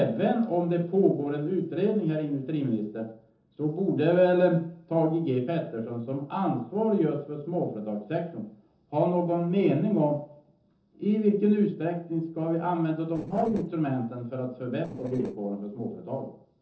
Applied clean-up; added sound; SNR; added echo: neural separator model SepFormer DNS4.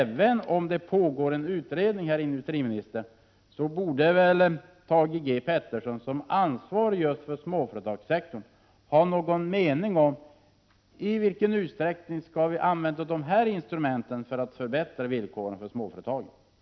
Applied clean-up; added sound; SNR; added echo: none; none; none; none.